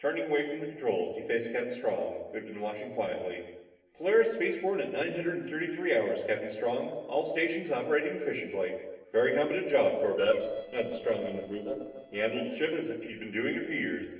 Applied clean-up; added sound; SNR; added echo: neural separator model SepFormer DNS4.